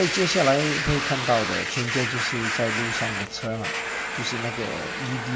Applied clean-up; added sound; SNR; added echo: none; Domestic sounds, home sounds; 2 dB; reverberation time 1.0 s.